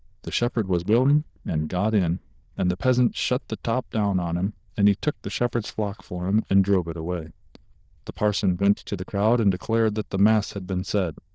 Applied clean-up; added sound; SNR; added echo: neural diffusion model UNIVERSE++.